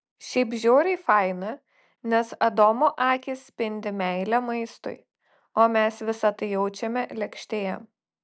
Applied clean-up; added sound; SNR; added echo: none; none; none; none.